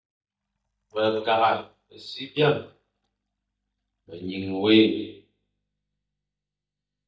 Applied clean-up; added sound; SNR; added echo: neural mask model DeepFilterNet 3.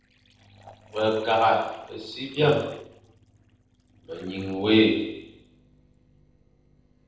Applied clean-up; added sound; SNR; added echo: neural separator model SepFormer DNS4.